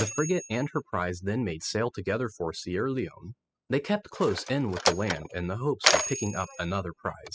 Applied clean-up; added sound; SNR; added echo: classical method spectral subtraction.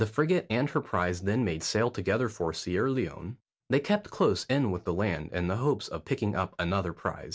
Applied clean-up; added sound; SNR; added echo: none; none; none; none.